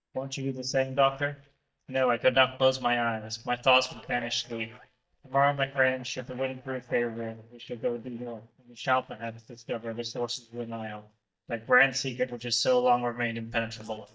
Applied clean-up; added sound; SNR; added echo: neural mask model DeepFilterNet 3.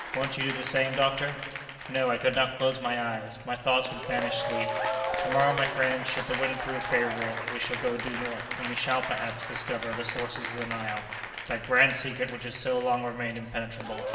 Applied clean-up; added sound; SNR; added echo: none; Applause / Cheering; 5 dB; reverberation time 2.9 s.